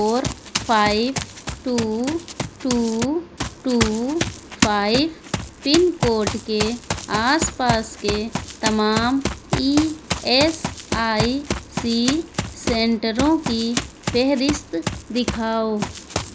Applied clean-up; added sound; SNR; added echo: none; Run; 6 dB; none.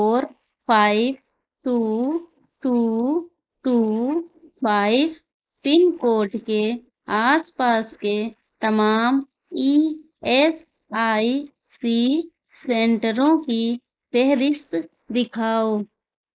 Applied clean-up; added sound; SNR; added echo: neural mask model Resemble Enhance denoiser.